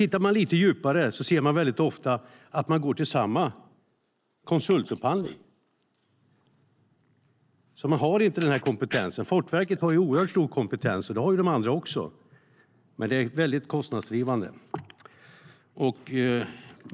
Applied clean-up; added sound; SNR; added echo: neural mask model Resemble Enhance denoiser.